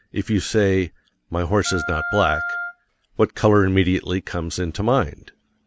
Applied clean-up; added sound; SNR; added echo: none; Wind instrument, woodwind instrument; 7 dB; none.